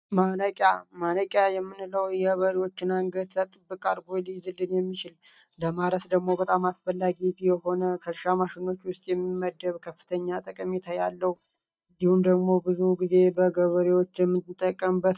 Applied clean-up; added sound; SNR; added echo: neural mask model DeepFilterNet 3.